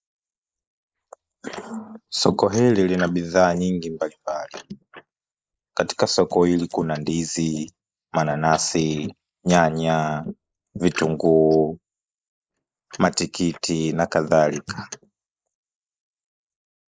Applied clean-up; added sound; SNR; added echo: neural mask model Resemble Enhance denoiser.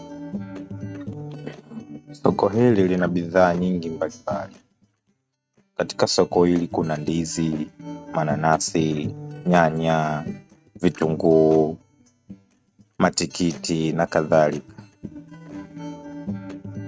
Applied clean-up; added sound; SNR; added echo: neural mask model RNNoise.